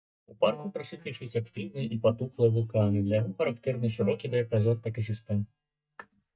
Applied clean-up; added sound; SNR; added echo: neural mask model DeepFilterNet 3.